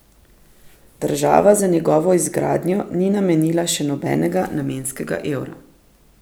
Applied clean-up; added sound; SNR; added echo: none; none; none; none.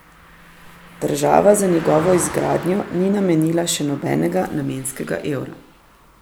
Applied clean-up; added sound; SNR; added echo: none; Car passing by; 16 dB; none.